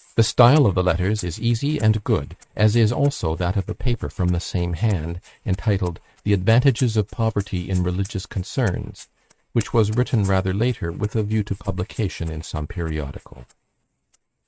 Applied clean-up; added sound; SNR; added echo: neural mask model RNNoise.